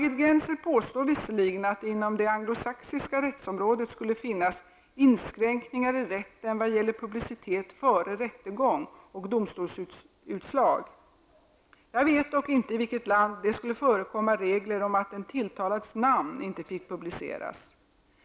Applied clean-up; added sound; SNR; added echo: none; none; none; none.